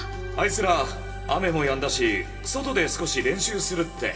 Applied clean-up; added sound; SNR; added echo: none; none; none; reverberation time 2.9 s.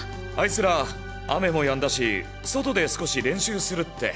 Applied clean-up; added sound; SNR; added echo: none; none; none; none.